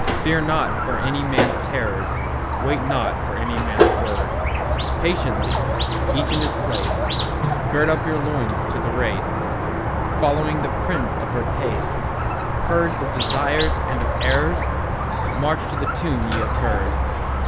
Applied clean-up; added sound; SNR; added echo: none; Squeak; -4 dB; none.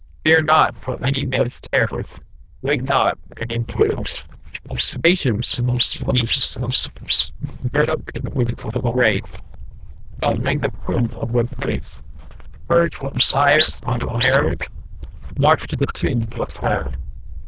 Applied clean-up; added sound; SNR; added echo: neural diffusion model UNIVERSE++.